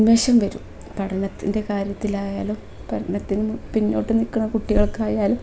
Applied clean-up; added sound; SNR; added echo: none; none; none; none.